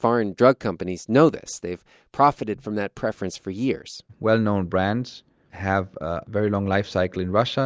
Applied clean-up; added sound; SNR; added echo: none; none; none; none.